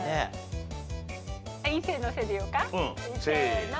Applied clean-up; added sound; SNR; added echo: none; none; none; none.